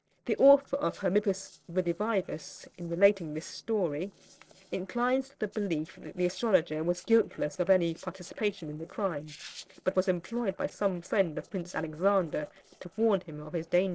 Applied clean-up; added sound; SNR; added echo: neural separator model SepFormer DNS4.